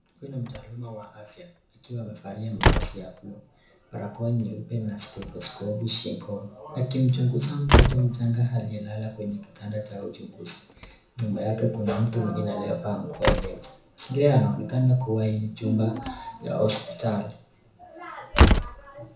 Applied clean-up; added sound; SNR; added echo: none; Slam; 2 dB; reverberation time 0.5 s.